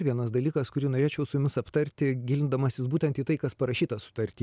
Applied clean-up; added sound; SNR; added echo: none; none; none; none.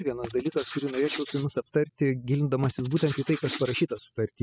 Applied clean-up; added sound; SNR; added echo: classical method spectral subtraction.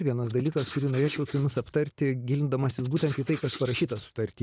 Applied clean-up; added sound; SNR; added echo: neural mask model Resemble Enhance denoiser.